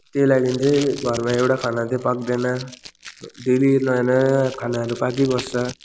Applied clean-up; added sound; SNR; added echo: none; Packing tape, duct tape; 18 dB; none.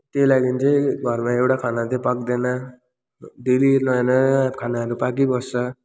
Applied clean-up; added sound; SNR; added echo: none; none; none; none.